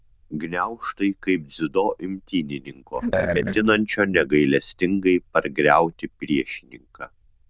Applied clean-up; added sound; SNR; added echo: neural diffusion model UNIVERSE++.